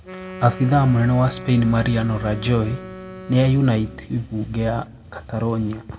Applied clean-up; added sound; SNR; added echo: none; Wind instrument, woodwind instrument; 17 dB; reverberation time 1.0 s.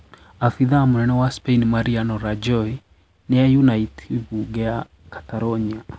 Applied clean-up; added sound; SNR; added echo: none; none; none; none.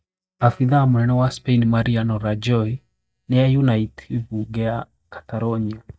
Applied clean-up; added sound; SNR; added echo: neural mask model DeepFilterNet 3.